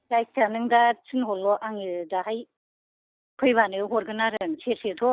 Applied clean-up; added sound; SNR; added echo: neural mask model DeepFilterNet 3.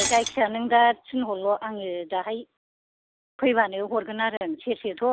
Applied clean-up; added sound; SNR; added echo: none; Shatter; 13 dB; none.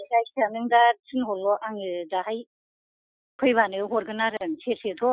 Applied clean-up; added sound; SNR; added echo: classical method Wiener filter.